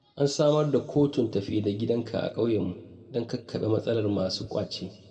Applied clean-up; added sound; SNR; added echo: none; none; none; reverberation time 1.4 s.